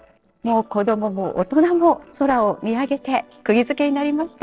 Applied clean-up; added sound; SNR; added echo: neural separator model SepFormer DNS4.